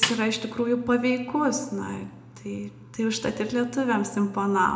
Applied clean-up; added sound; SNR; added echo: none; Snare drum; 5 dB; reverberation time 0.5 s.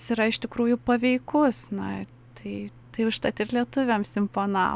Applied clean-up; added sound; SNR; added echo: none; none; none; none.